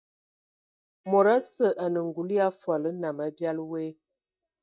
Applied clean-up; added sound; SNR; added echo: neural mask model DeepFilterNet 3.